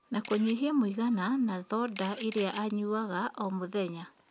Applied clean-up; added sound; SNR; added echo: none; Camera; 12 dB; none.